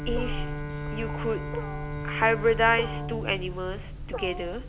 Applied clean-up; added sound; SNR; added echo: none; Wild animals + Bowed string instrument; 3 dB; none.